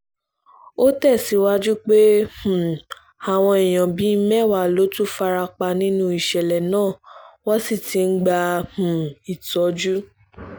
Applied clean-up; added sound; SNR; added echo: none; none; none; none.